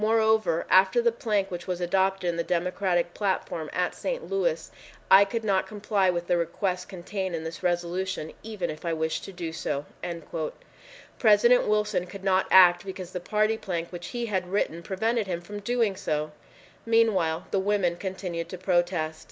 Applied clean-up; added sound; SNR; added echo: none; none; none; none.